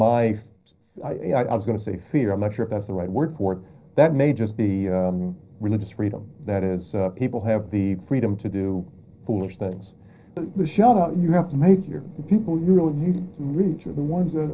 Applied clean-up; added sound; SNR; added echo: neural separator model SepFormer DNS4.